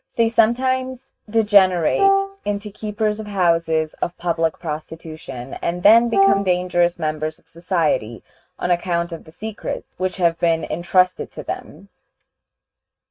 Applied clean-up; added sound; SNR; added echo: neural mask model RNNoise.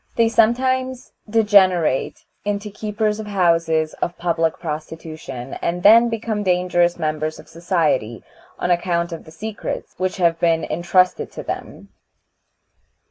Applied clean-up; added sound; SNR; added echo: neural mask model Resemble Enhance denoiser.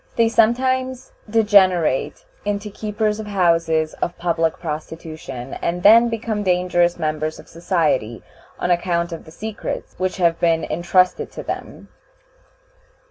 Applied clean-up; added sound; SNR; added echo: none; none; none; none.